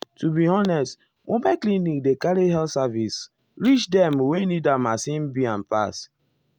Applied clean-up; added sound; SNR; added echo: none; none; none; none.